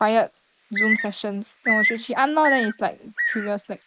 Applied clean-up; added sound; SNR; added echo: neural mask model Resemble Enhance denoiser.